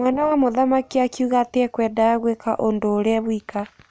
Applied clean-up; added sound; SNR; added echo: none; none; none; none.